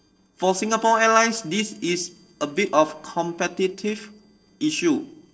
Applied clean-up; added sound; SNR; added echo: neural separator model SepFormer DNS4.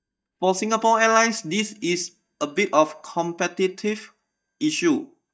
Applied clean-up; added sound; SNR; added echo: neural mask model DeepFilterNet 3.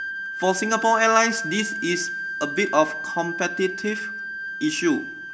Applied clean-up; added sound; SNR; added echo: none; Wind instrument, woodwind instrument; 6 dB; reverberation time 0.4 s.